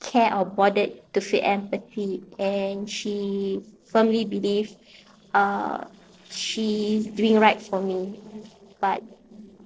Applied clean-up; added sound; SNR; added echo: neural separator model SepFormer DNS4.